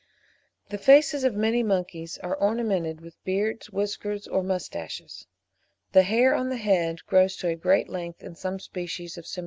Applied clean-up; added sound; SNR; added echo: none; none; none; none.